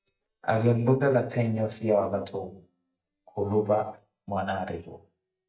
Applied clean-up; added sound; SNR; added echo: neural mask model DeepFilterNet 3.